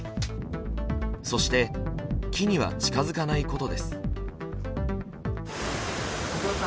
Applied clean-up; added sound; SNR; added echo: none; none; none; none.